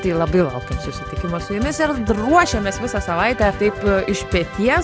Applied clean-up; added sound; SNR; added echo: none; none; none; none.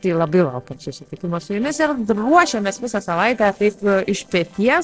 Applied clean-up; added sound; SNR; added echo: neural separator model SepFormer DNS4.